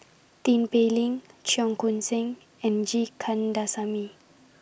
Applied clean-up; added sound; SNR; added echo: none; none; none; none.